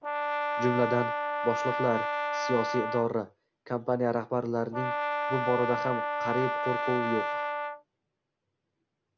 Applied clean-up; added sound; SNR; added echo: none; Brass instrument; 1 dB; none.